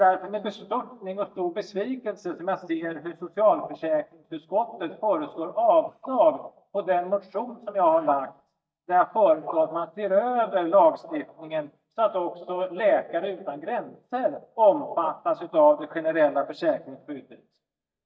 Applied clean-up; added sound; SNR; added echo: neural mask model DeepFilterNet 3.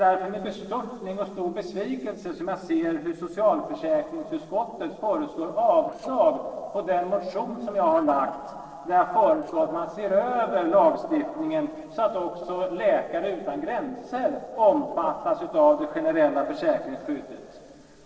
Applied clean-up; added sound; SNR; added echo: neural separator model SepFormer DNS4.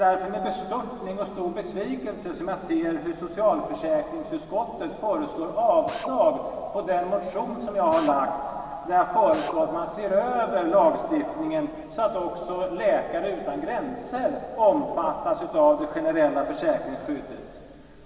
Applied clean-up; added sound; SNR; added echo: none; Drill; 14 dB; reverberation time 2.7 s.